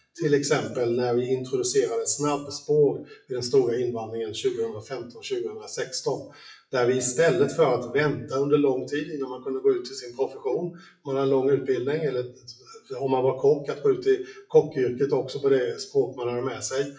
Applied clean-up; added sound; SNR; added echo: classical method WPE with log-MMSE.